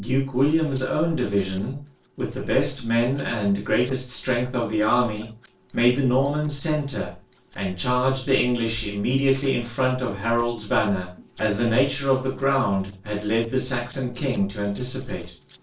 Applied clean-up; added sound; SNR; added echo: neural separator model SepFormer DNS4.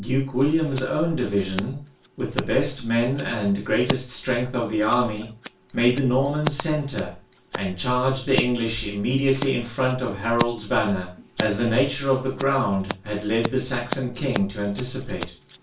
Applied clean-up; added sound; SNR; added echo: none; Scissors; 12 dB; reverberation time 0.3 s.